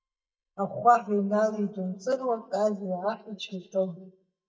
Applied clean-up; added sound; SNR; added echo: neural mask model DeepFilterNet 3.